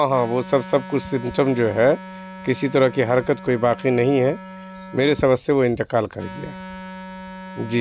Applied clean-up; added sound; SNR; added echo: none; Wind instrument, woodwind instrument; 16 dB; none.